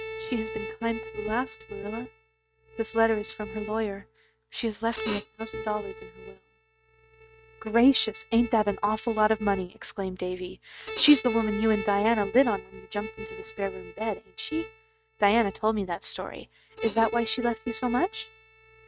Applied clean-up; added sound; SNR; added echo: neural mask model RNNoise.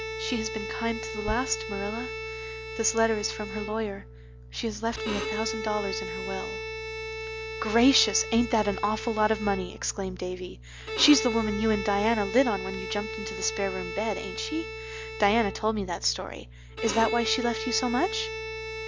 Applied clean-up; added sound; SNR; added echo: none; Bowed string instrument; 7 dB; none.